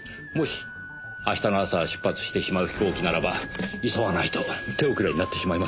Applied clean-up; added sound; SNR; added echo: none; none; none; none.